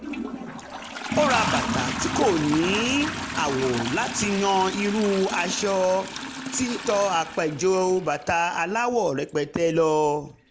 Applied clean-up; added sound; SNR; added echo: none; Toilet flush; 7 dB; none.